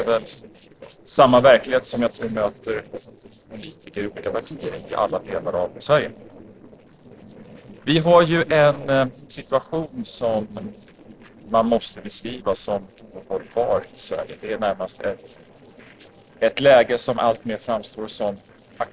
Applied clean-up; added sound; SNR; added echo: neural separator model SepFormer DNS4.